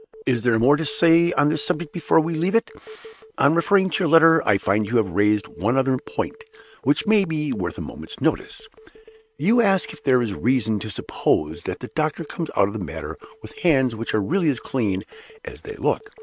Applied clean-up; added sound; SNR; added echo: neural mask model RNNoise.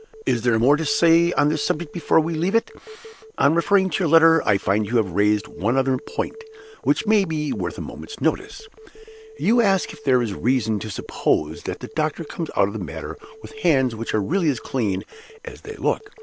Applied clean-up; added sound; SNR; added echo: none; Telephone; 19 dB; none.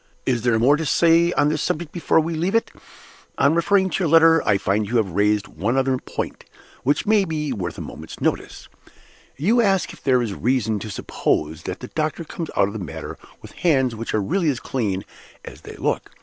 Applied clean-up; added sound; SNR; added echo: none; none; none; none.